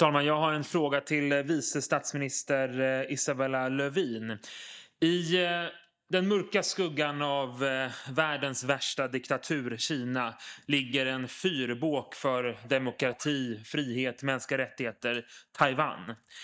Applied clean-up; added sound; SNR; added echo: neural mask model DeepFilterNet 3.